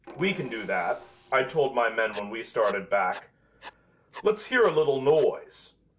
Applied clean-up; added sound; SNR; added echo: none; Percussion + Writing; 19 dB; none.